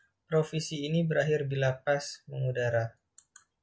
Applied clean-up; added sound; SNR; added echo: none; none; none; none.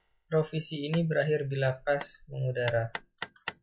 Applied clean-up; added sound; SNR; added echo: classical method log-MMSE.